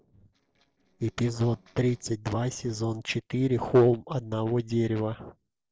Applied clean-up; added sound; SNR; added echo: neural separator model SepFormer DNS4.